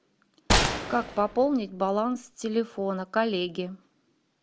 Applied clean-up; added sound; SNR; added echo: none; Gunshot, gunfire; 0 dB; none.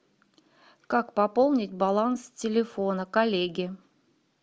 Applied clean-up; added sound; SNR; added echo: none; none; none; none.